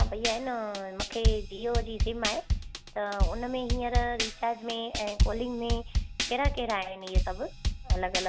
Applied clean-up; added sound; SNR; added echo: none; Drum / Drum kit; -3 dB; none.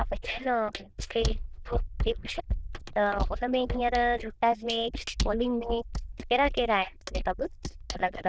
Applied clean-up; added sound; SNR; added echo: neural diffusion model UNIVERSE++.